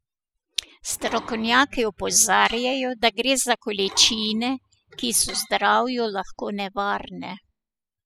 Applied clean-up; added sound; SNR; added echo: classical method spectral subtraction.